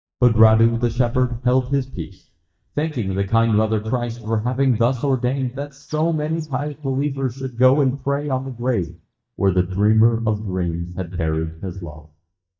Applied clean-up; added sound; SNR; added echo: neural mask model DeepFilterNet 3.